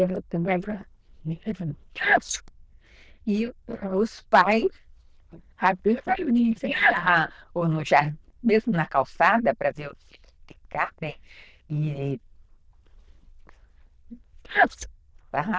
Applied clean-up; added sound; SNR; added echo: neural diffusion model UNIVERSE++.